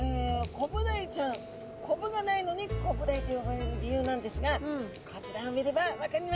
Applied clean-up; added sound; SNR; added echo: none; Vehicle; 16 dB; none.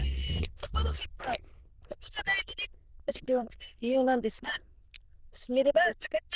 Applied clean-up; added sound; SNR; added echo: neural diffusion model UNIVERSE++.